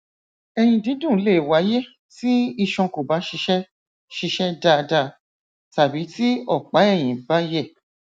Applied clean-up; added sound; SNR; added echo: none; none; none; none.